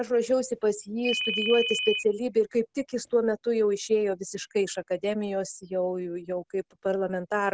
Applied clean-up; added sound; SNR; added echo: none; Ringtone; 2 dB; none.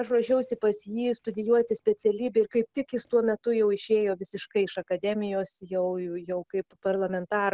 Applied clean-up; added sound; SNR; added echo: none; none; none; none.